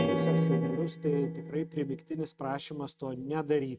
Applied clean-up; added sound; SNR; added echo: neural mask model RNNoise.